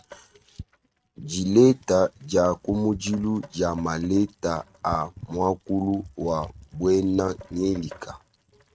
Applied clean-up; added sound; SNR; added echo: neural mask model RNNoise.